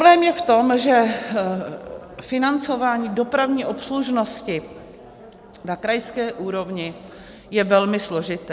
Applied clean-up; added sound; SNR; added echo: none; none; none; none.